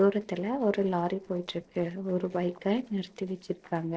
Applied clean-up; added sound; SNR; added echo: neural separator model SepFormer DNS4.